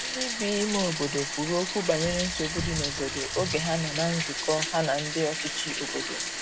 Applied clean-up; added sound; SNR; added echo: none; Bathtub (filling or washing); 2 dB; none.